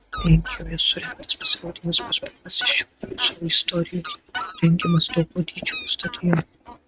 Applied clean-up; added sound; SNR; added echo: neural mask model RNNoise.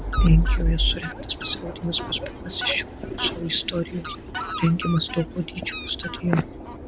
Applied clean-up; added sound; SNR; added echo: none; Fowl; 10 dB; none.